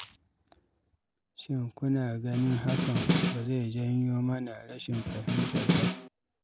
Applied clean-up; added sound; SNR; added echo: none; Snare drum; -2 dB; none.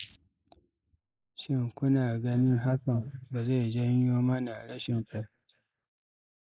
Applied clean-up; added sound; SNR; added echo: neural mask model Resemble Enhance denoiser.